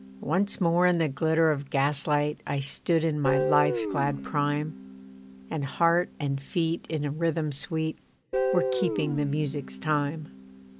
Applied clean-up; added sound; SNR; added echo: none; Guitar; 7 dB; none.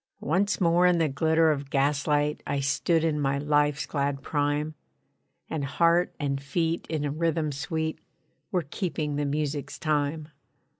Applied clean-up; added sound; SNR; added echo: none; none; none; none.